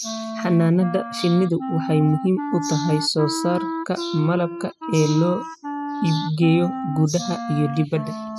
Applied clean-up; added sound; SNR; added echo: classical method spectral subtraction.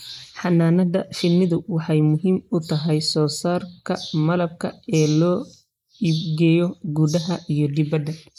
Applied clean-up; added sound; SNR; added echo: neural mask model Resemble Enhance denoiser.